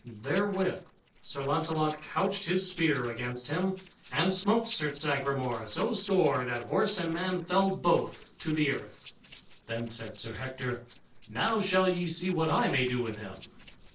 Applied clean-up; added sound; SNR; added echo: neural separator model SepFormer DNS4.